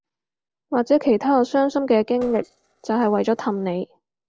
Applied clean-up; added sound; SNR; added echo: neural separator model SepFormer DNS4.